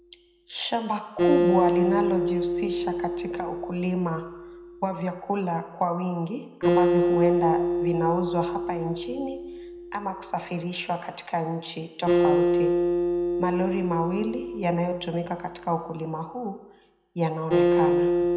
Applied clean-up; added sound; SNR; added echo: none; Acoustic guitar; -3 dB; reverberation time 0.7 s.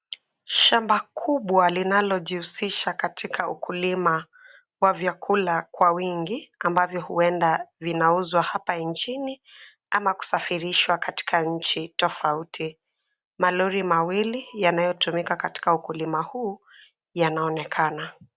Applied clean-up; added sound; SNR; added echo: none; none; none; none.